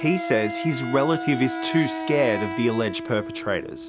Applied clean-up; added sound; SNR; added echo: none; Wind instrument, woodwind instrument + Wind instrument, woodwind instrument; 7 dB; none.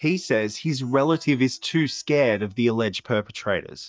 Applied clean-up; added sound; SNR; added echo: neural mask model DeepFilterNet 3.